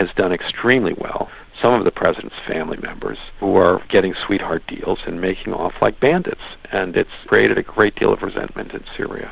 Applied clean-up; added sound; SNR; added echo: none; none; none; none.